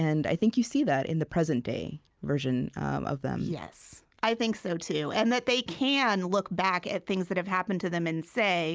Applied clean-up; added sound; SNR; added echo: none; none; none; none.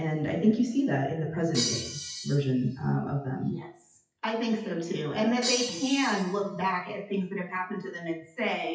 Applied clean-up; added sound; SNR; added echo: classical method WPE with log-MMSE.